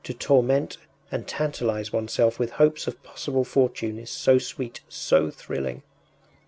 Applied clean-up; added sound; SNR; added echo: none; none; none; none.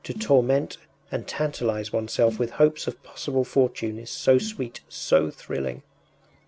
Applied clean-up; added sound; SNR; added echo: none; Snare drum; 19 dB; none.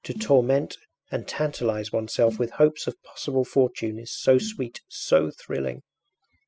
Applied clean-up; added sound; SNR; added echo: classical method spectral subtraction.